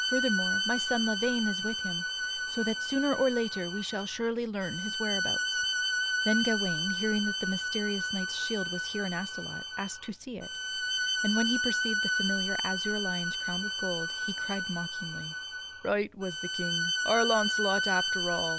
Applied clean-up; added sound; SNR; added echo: none; Bowed string instrument; -1 dB; none.